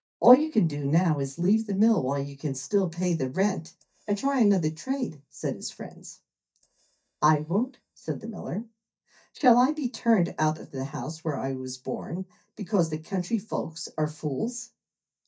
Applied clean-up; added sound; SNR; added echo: neural mask model DeepFilterNet 3.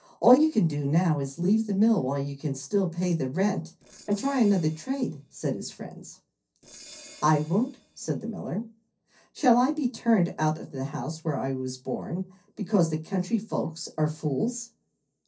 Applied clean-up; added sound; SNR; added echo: neural separator model SepFormer DNS4.